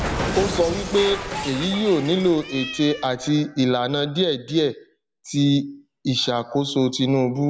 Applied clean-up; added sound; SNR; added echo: none; Cat; 10 dB; none.